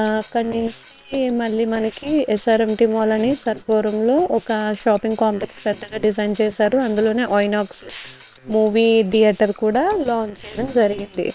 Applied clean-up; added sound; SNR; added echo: neural separator model SepFormer WHAM!.